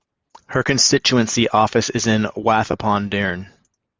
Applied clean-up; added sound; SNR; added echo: none; none; none; none.